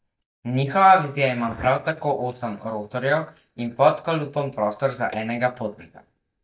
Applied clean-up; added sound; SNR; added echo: neural mask model DeepFilterNet 3.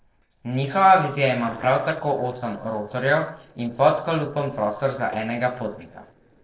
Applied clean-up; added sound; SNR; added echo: neural separator model SepFormer DNS4.